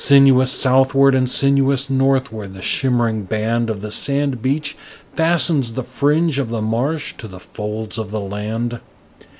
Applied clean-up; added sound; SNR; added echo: none; none; none; none.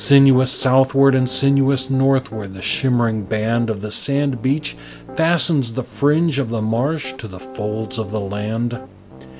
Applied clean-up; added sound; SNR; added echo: none; Piano; 19 dB; none.